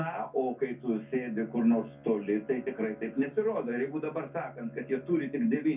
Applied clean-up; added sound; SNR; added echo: none; Bowed string instrument; 20 dB; reverberation time 0.3 s.